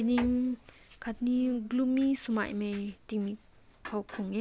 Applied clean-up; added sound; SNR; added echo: none; none; none; none.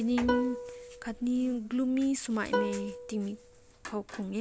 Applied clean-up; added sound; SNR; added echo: none; Plucked string instrument; 5 dB; none.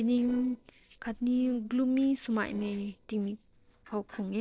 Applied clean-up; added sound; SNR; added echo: neural separator model SepFormer DNS4.